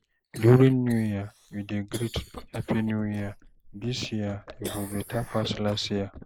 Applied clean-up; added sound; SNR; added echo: neural mask model Resemble Enhance denoiser.